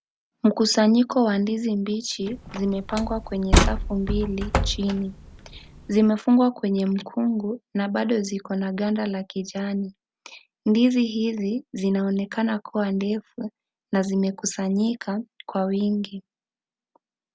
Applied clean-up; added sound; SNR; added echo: none; Slam; 1 dB; none.